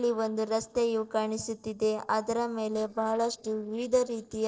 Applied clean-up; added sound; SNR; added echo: neural separator model SepFormer DNS4.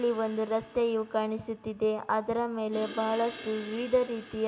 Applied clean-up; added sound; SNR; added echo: none; Crash cymbal; 17 dB; reverberation time 0.7 s.